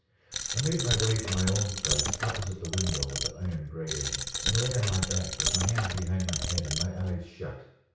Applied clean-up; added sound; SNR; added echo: none; Coin (dropping); 1 dB; reverberation time 0.6 s.